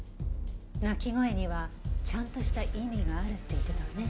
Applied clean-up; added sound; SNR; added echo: none; none; none; none.